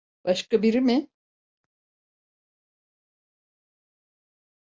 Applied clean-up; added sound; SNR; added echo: none; none; none; none.